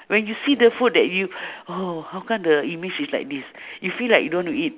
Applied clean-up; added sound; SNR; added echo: none; none; none; none.